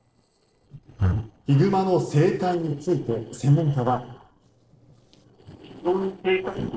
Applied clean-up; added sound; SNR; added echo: neural separator model SepFormer DNS4.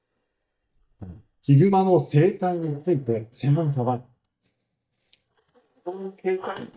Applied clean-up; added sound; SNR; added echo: neural mask model DeepFilterNet 3.